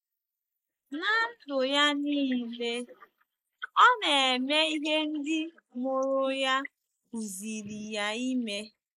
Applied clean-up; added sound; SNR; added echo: neural mask model Resemble Enhance denoiser.